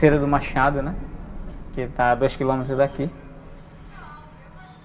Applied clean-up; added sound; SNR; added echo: none; Explosion; 10 dB; reverberation time 2.7 s.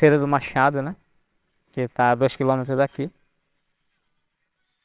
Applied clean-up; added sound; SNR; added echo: neural separator model SepFormer WHAMR!.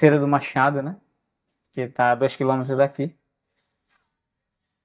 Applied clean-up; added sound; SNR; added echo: neural mask model DeepFilterNet 3.